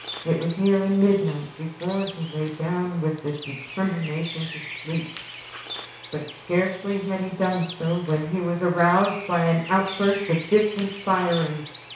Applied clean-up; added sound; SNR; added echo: none; Bird; 15 dB; reverberation time 0.6 s.